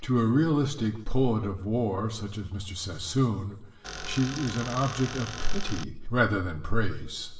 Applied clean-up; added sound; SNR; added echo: none; Tools; 11 dB; reverberation time 0.8 s.